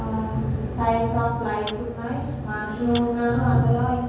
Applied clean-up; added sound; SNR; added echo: none; Tap / Glass; 18 dB; reverberation time 1.3 s.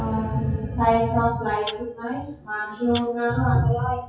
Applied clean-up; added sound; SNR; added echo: classical method WPE with log-MMSE.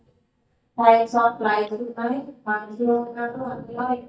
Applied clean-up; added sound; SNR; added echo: neural mask model DeepFilterNet 3.